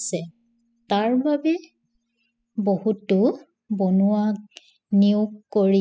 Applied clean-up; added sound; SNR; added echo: classical method spectral subtraction.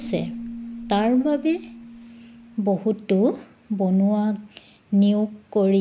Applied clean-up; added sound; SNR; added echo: none; Keyboard (musical); 17 dB; none.